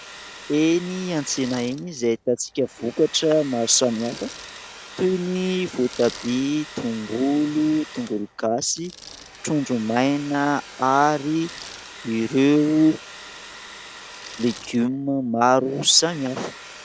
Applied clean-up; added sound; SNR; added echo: none; Bicycle + Domestic sounds, home sounds; 17 dB; none.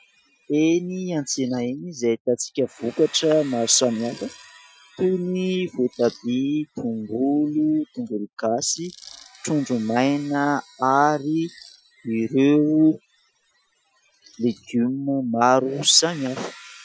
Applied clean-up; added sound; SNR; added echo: classical method Wiener filter.